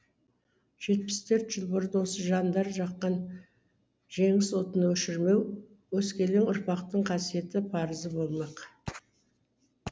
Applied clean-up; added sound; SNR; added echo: none; none; none; none.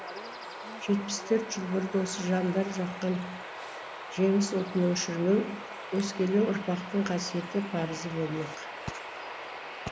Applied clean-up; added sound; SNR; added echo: none; Bird vocalization, bird call, bird song; 10 dB; none.